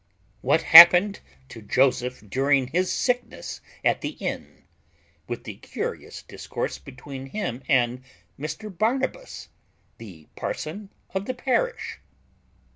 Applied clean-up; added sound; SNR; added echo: none; none; none; none.